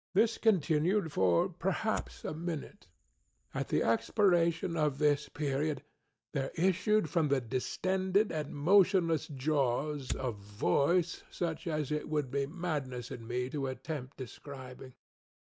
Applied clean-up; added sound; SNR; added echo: neural mask model DeepFilterNet 3.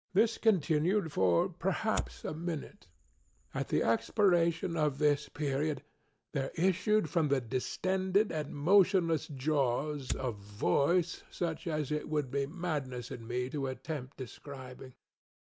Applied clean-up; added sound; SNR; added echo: none; Fire; 16 dB; none.